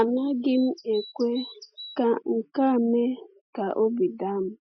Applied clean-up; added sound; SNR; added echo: classical method Wiener filter.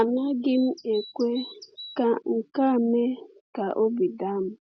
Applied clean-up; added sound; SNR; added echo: none; Bird vocalization, bird call, bird song; 19 dB; none.